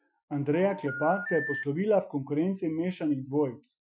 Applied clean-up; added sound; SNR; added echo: classical method Wiener filter.